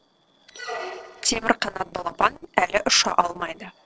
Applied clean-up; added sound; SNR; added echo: neural separator model SepFormer DNS4.